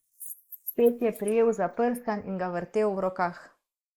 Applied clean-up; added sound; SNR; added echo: neural mask model Resemble Enhance denoiser.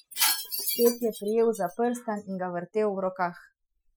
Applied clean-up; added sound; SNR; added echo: classical method Wiener filter.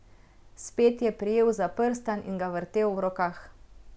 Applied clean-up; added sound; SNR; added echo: none; none; none; none.